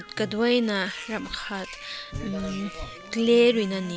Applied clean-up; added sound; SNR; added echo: none; Trumpet + Bird vocalization, bird call, bird song; 18 dB; none.